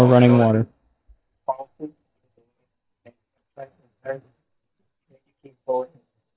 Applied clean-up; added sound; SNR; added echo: neural mask model DeepFilterNet 3.